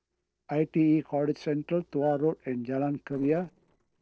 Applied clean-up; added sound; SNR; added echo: neural separator model SepFormer DNS4.